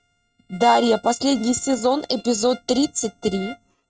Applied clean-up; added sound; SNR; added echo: neural mask model RNNoise.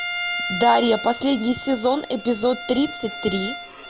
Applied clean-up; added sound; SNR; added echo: none; Bowed string instrument; 9 dB; none.